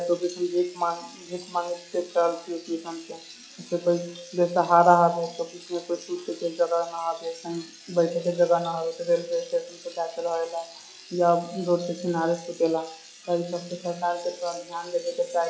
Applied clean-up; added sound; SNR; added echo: classical method log-MMSE.